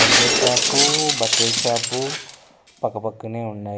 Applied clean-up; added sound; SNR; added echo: none; Shatter; -5 dB; none.